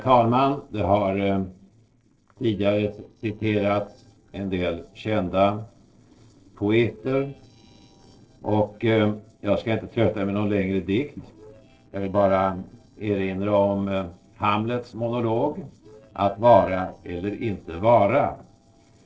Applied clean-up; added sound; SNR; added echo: neural separator model SepFormer DNS4.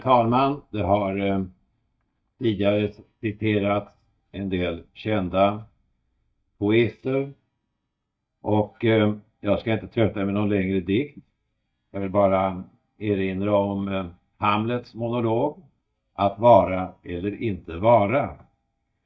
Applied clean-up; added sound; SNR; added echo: neural mask model DeepFilterNet 3.